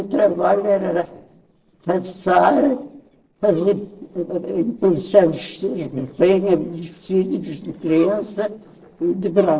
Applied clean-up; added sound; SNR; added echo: neural separator model SepFormer DNS4.